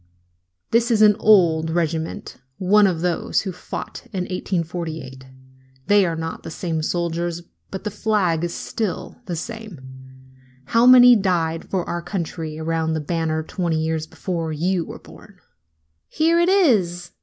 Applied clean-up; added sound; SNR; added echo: none; Piano; 19 dB; none.